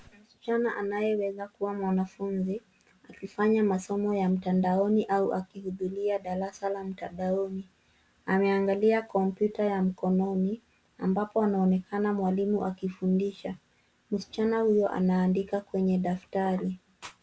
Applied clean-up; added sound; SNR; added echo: none; none; none; none.